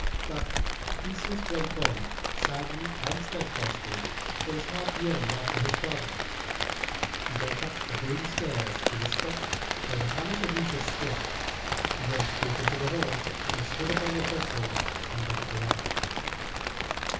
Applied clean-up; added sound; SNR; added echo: none; Rain; -4 dB; reverberation time 0.8 s.